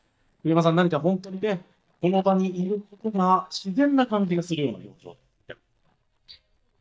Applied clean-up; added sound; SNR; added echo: neural mask model DeepFilterNet 3.